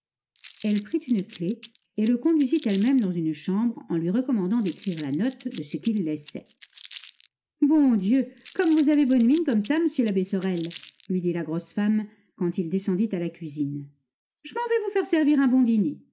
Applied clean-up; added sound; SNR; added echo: none; Crumpling, crinkling; 15 dB; none.